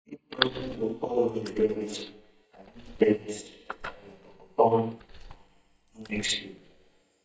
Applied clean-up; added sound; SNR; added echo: neural mask model DeepFilterNet 3.